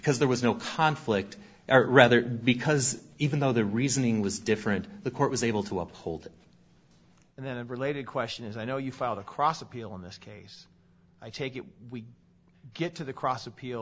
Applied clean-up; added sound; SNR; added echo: none; none; none; none.